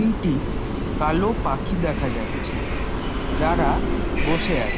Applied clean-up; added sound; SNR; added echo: none; Train; -2 dB; none.